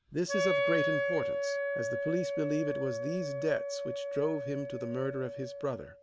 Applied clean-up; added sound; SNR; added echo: none; Wind instrument, woodwind instrument; -1 dB; none.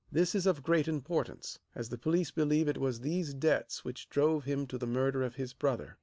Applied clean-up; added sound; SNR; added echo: none; none; none; none.